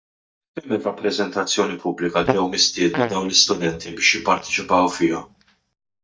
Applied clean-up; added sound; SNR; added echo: neural mask model DeepFilterNet 3.